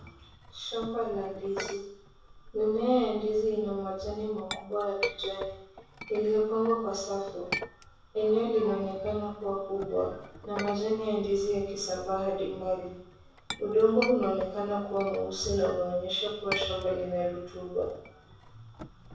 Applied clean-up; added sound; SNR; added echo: none; Chink, clink; 12 dB; reverberation time 0.7 s.